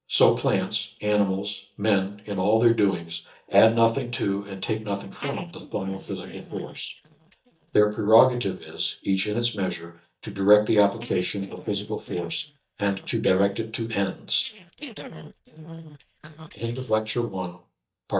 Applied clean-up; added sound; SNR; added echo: neural mask model DeepFilterNet 3.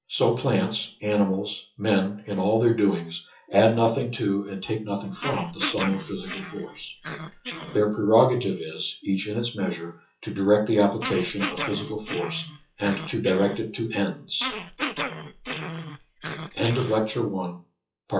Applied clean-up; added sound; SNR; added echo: classical method WPE with log-MMSE.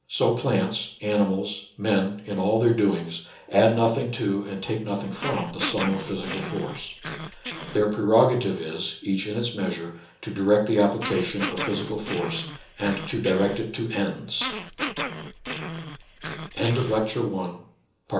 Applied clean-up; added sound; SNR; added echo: none; Growling; 8 dB; reverberation time 1.2 s.